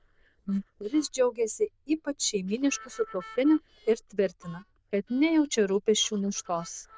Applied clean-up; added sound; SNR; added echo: neural diffusion model UNIVERSE++.